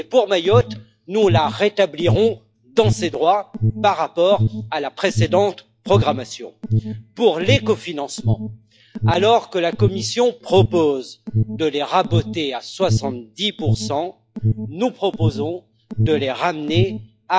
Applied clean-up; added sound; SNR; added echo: classical method log-MMSE.